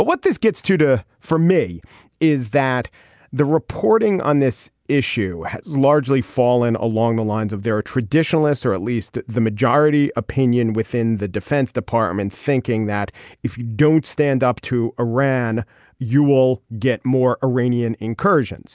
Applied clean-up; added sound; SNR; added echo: none; none; none; none.